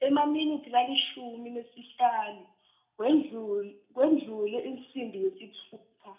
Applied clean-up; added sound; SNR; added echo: none; none; none; reverberation time 0.4 s.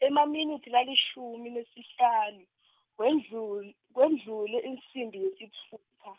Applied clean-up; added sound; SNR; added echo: none; none; none; none.